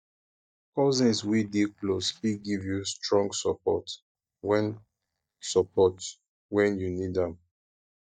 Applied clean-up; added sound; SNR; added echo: neural mask model DeepFilterNet 3.